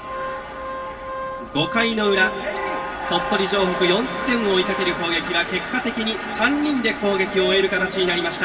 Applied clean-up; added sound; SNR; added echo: none; Organ; 11 dB; reverberation time 2.4 s.